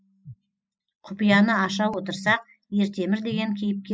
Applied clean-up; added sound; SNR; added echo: classical method spectral subtraction.